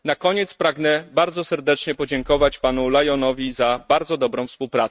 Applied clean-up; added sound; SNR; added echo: neural mask model RNNoise.